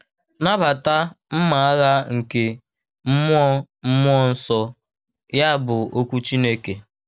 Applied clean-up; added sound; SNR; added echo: none; none; none; none.